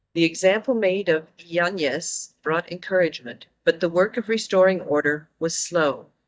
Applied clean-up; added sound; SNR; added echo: neural mask model DeepFilterNet 3.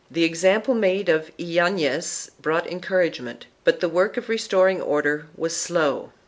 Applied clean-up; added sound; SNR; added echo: none; none; none; none.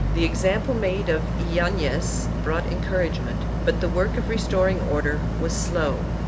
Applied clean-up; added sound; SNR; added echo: none; Boat, Water vehicle; -1 dB; none.